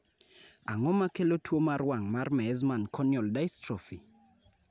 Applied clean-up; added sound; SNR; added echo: none; none; none; none.